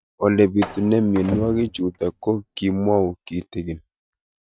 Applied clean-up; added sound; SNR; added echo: neural mask model RNNoise.